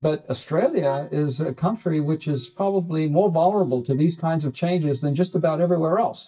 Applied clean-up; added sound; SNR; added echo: neural mask model DeepFilterNet 3.